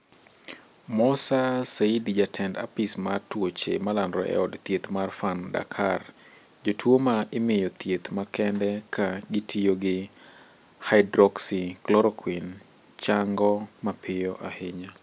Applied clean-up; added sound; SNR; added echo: none; none; none; none.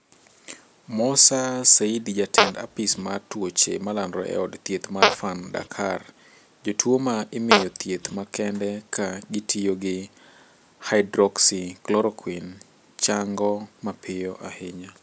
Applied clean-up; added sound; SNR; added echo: none; Fart; 1 dB; none.